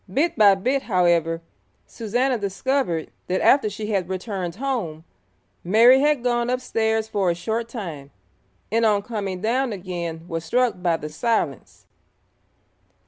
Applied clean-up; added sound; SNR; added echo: none; none; none; none.